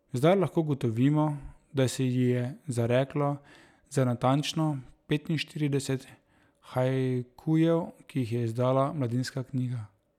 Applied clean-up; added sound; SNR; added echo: none; none; none; none.